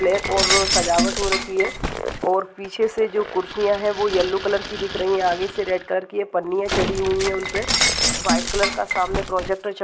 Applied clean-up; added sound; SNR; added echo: none; Shatter; 3 dB; none.